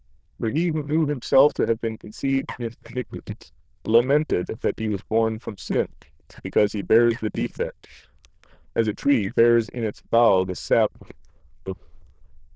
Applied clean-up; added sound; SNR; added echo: neural diffusion model UNIVERSE++.